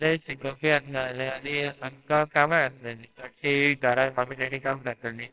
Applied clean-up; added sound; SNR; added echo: neural separator model SepFormer WHAMR!.